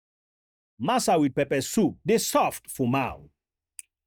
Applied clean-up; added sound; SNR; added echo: neural mask model DeepFilterNet 3.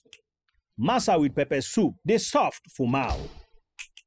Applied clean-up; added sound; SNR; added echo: classical method spectral subtraction.